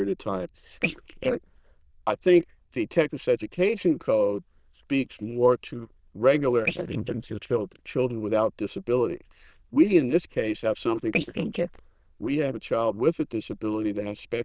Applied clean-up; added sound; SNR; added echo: neural diffusion model UNIVERSE++.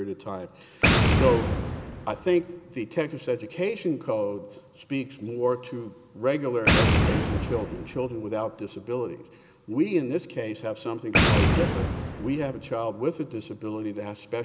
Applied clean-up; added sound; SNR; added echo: none; Boom; -2 dB; none.